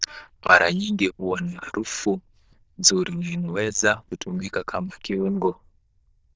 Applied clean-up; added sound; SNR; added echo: neural diffusion model UNIVERSE++.